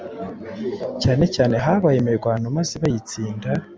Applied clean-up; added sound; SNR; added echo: none; none; none; none.